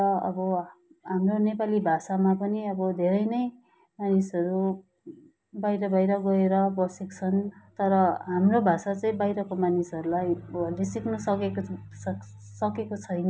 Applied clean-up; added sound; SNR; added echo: none; none; none; none.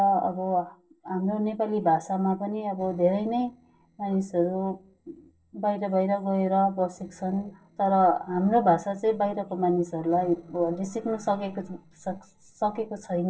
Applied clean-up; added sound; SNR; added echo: neural separator model SepFormer DNS4.